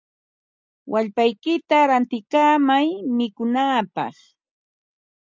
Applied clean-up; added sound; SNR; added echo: none; none; none; none.